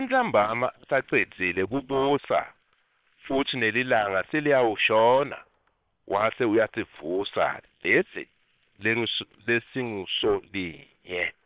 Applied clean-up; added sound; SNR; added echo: neural separator model SepFormer WHAM!.